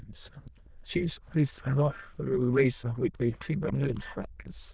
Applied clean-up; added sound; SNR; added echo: neural diffusion model UNIVERSE++.